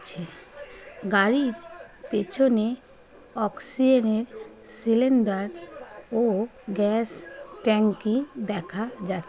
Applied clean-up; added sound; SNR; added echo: none; none; none; none.